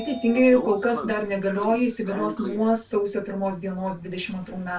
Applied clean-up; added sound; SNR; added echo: none; Sliding door / Train; 14 dB; reverberation time 0.2 s.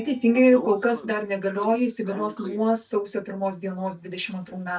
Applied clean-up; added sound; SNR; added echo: neural mask model DeepFilterNet 3.